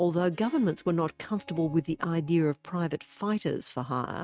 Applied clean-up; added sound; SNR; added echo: neural mask model RNNoise.